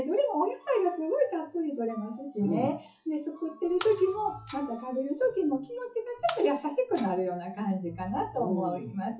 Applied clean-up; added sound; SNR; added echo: classical method WPE with log-MMSE.